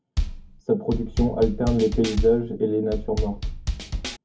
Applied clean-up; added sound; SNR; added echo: none; Bass drum / Snare drum / Drum kit; 4 dB; reverberation time 0.3 s.